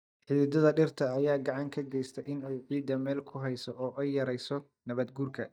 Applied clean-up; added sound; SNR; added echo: neural mask model DeepFilterNet 3.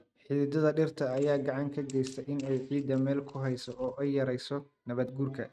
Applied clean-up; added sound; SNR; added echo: neural mask model RNNoise.